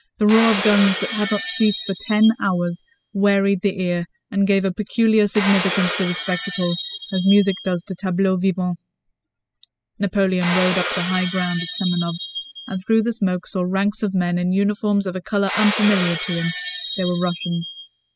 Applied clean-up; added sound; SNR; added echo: classical method spectral subtraction.